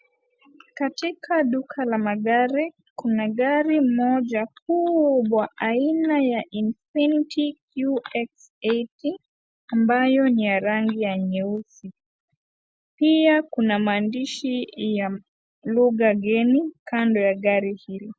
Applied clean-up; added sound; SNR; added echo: none; none; none; none.